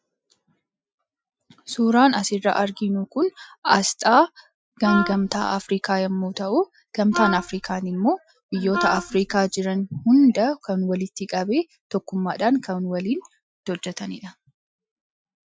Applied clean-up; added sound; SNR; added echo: classical method Wiener filter.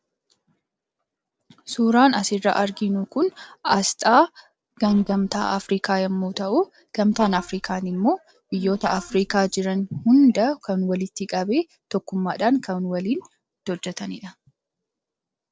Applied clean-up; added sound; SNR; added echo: neural separator model SepFormer DNS4.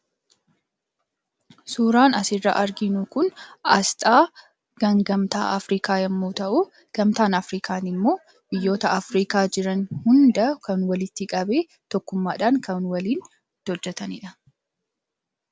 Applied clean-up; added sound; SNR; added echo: none; none; none; none.